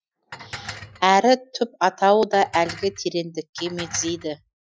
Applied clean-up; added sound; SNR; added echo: classical method Wiener filter.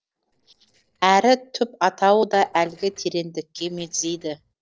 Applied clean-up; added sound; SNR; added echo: neural separator model SepFormer DNS4.